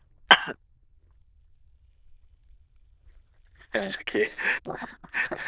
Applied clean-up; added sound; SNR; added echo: neural diffusion model UNIVERSE++.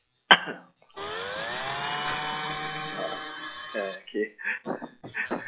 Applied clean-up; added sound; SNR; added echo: classical method log-MMSE.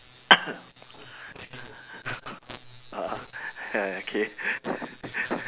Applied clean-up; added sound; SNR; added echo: none; none; none; none.